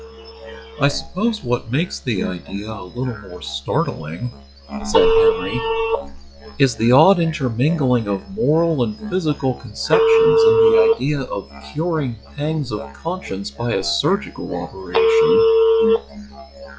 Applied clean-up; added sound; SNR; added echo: classical method log-MMSE.